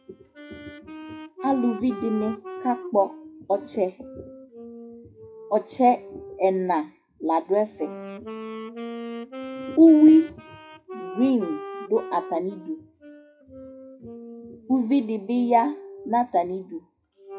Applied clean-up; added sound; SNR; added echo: classical method WPE with log-MMSE.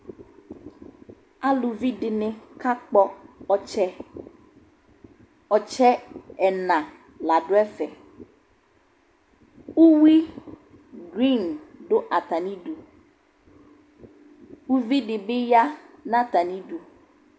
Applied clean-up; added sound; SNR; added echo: none; none; none; none.